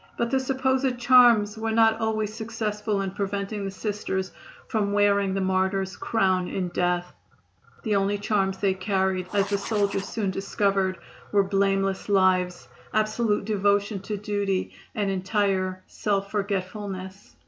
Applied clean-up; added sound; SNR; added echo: none; Writing; 15 dB; none.